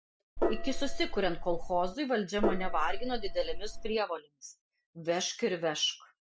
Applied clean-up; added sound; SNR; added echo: none; Gong; -2 dB; none.